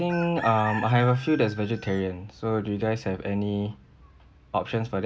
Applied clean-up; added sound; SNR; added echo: none; Chicken, rooster; 13 dB; none.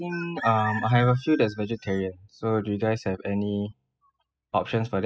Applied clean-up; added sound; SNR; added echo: classical method spectral subtraction.